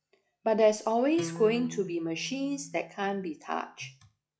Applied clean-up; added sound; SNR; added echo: classical method log-MMSE.